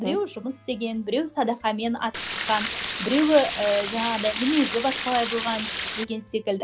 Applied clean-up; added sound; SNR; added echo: none; Stream; 1 dB; none.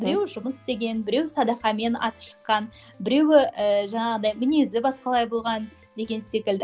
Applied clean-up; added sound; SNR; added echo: none; none; none; none.